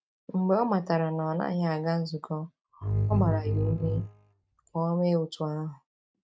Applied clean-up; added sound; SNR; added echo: neural mask model RNNoise.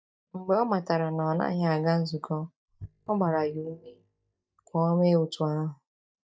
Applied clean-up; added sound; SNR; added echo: neural mask model DeepFilterNet 3.